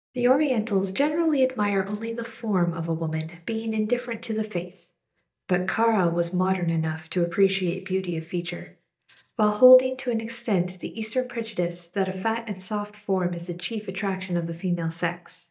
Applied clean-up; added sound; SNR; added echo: neural mask model DeepFilterNet 3.